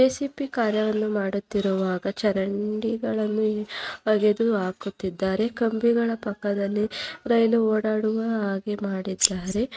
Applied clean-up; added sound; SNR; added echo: neural mask model RNNoise.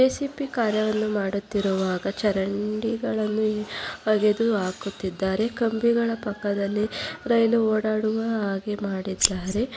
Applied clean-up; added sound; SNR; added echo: none; Scissors; 3 dB; none.